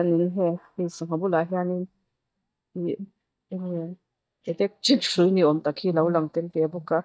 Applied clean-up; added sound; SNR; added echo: neural mask model DeepFilterNet 3.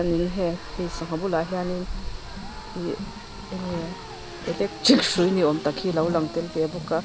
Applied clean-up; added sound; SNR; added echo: none; Race car, auto racing; 10 dB; none.